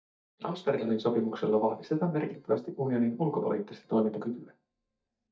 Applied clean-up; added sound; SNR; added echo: neural mask model DeepFilterNet 3.